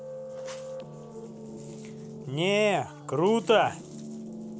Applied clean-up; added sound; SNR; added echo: none; Piano; 11 dB; none.